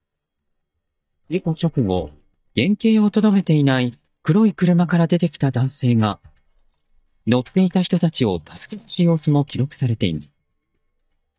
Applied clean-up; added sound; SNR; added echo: neural mask model DeepFilterNet 3.